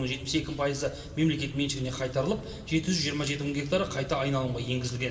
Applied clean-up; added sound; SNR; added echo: none; Wind; 16 dB; reverberation time 1.7 s.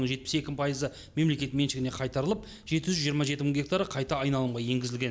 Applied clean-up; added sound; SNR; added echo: none; none; none; none.